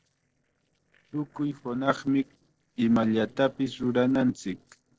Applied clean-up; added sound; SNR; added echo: neural separator model SepFormer DNS4.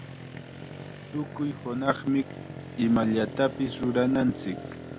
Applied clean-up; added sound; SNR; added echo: none; Motorcycle; 11 dB; none.